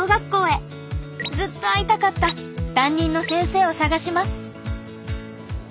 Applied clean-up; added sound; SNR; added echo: none; none; none; none.